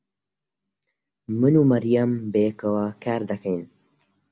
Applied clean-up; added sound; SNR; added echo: none; none; none; none.